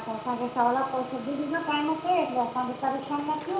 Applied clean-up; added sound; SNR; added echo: none; Engine; 13 dB; reverberation time 0.6 s.